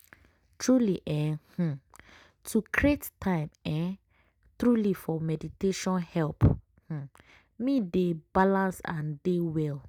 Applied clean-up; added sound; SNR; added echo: none; none; none; none.